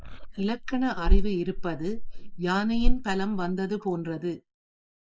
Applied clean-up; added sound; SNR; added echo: neural mask model Resemble Enhance denoiser.